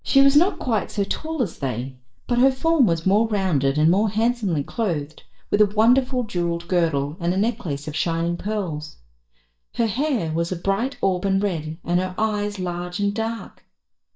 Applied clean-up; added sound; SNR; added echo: neural mask model DeepFilterNet 3.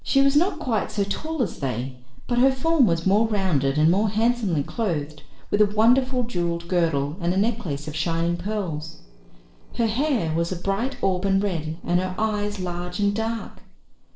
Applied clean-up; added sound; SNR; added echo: neural separator model SepFormer DNS4.